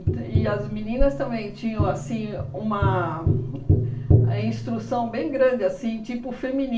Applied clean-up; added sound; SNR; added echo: none; Tap; -1 dB; reverberation time 0.4 s.